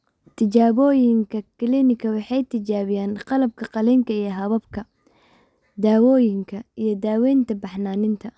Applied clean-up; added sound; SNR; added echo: none; none; none; none.